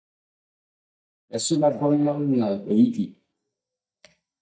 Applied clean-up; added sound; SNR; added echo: neural mask model DeepFilterNet 3.